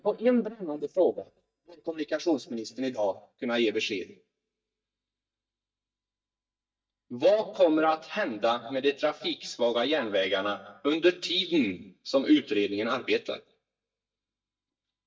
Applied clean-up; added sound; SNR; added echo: neural mask model DeepFilterNet 3.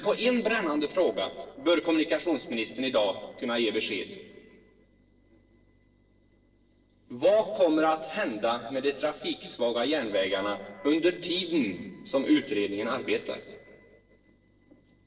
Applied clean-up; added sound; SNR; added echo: neural separator model SepFormer DNS4.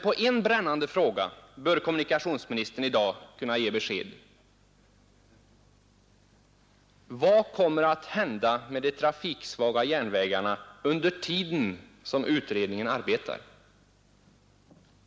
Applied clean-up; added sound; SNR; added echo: none; none; none; none.